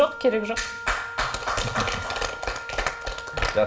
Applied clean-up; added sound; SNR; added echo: none; Wind instrument, woodwind instrument; 10 dB; reverberation time 0.8 s.